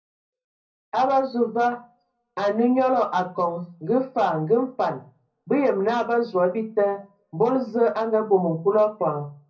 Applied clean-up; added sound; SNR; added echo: none; none; none; reverberation time 0.4 s.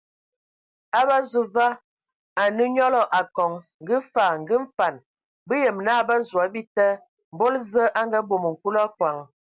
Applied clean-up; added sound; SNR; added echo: none; none; none; none.